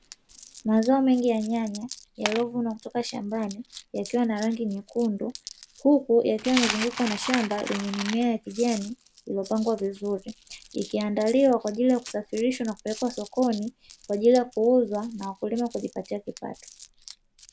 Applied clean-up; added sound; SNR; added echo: none; Coin (dropping); 14 dB; none.